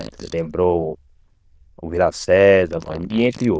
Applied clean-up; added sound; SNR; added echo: neural diffusion model UNIVERSE++.